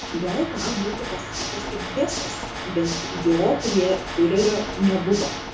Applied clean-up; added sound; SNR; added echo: none; Water / Mechanisms; 7 dB; reverberation time 0.7 s.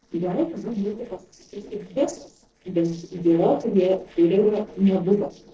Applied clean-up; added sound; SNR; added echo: neural separator model SepFormer DNS4.